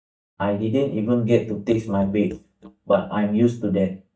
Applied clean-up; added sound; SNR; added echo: neural mask model DeepFilterNet 3.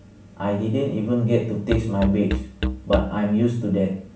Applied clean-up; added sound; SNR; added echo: none; Musical instrument; 5 dB; reverberation time 0.4 s.